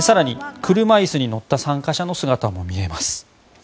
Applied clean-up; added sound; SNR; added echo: none; none; none; none.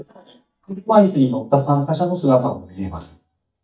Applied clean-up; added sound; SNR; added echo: neural mask model DeepFilterNet 3.